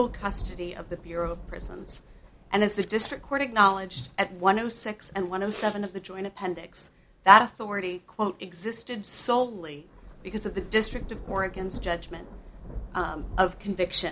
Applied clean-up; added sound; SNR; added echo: none; Thunder / Rain; 15 dB; none.